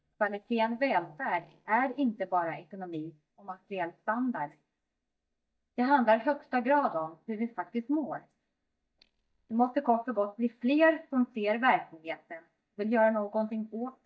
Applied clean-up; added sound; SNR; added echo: neural mask model DeepFilterNet 3.